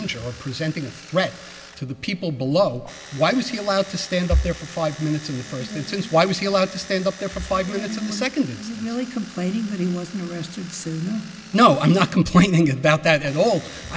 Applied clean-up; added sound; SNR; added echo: none; Domestic sounds, home sounds; 20 dB; none.